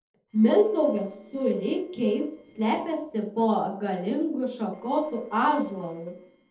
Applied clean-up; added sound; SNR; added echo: neural separator model SepFormer DNS4.